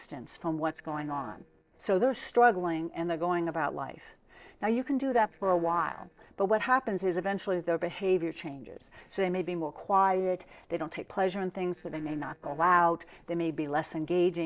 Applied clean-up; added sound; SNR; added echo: neural separator model SepFormer DNS4.